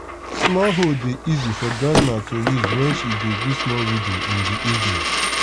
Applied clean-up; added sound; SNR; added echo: none; Squeak + Coin (dropping); 1 dB; none.